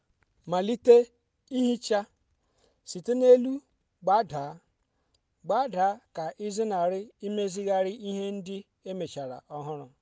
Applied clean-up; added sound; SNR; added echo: none; none; none; none.